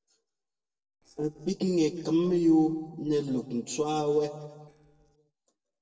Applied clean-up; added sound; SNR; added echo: neural separator model SepFormer DNS4.